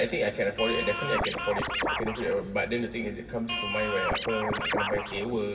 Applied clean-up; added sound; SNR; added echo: none; Scratching (performance technique); 1 dB; reverberation time 2.0 s.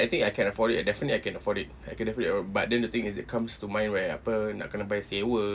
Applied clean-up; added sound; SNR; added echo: none; none; none; none.